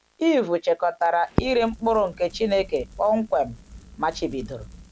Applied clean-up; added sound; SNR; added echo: none; Crackle; 13 dB; none.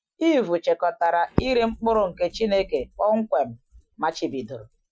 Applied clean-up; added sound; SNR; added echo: classical method Wiener filter.